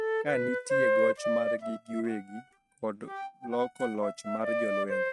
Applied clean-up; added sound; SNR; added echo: neural mask model RNNoise.